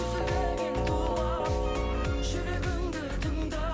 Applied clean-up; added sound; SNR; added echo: none; Doorbell; 3 dB; none.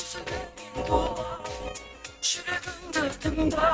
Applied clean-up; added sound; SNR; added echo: neural mask model RNNoise.